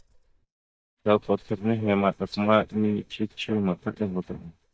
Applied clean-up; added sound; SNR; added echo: neural mask model DeepFilterNet 3.